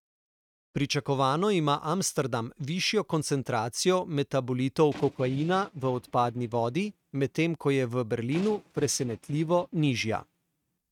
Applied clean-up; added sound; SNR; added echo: neural mask model RNNoise.